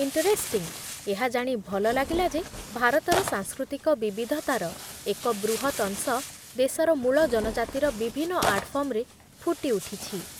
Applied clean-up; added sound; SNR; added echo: none; Tearing; 10 dB; none.